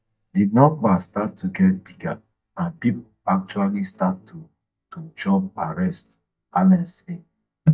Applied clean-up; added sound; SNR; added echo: neural mask model DeepFilterNet 3.